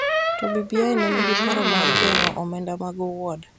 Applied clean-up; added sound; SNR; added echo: none; Door; -2 dB; none.